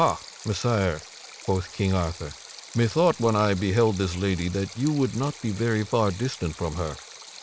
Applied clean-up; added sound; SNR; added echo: none; Stream; 17 dB; none.